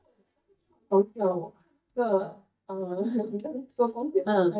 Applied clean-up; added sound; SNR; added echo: neural mask model DeepFilterNet 3.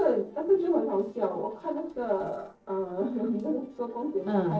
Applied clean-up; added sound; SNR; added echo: neural separator model SepFormer DNS4.